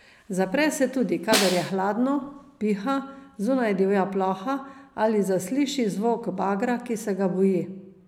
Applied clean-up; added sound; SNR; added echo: none; Snare drum; 6 dB; none.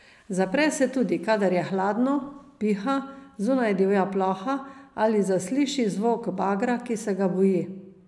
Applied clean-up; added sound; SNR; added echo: none; none; none; none.